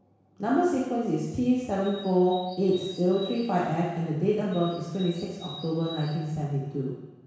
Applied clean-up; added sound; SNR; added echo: none; Bird; 18 dB; reverberation time 1.1 s.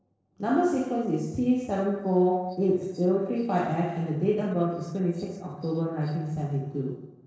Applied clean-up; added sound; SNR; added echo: neural separator model SepFormer DNS4.